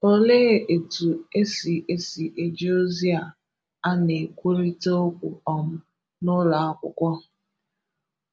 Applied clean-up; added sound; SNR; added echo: none; none; none; none.